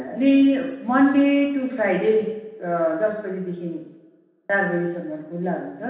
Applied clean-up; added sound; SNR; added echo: none; none; none; reverberation time 0.9 s.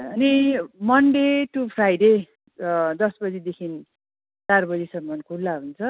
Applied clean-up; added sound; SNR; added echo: none; none; none; none.